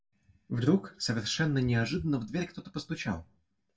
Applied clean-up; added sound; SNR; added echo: none; none; none; reverberation time 0.2 s.